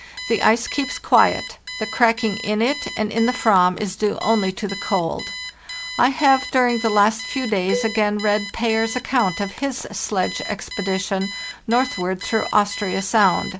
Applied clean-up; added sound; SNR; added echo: none; Alarm + Cowbell; 12 dB; none.